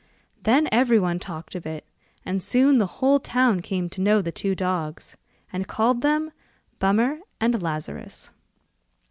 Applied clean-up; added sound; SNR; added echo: none; none; none; none.